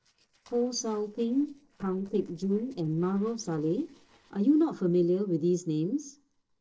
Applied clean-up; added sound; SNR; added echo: neural separator model SepFormer DNS4.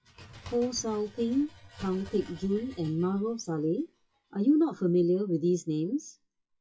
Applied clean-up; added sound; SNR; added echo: classical method WPE with log-MMSE.